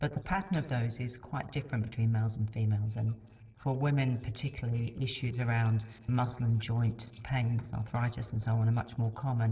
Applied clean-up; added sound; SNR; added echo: neural separator model SepFormer DNS4.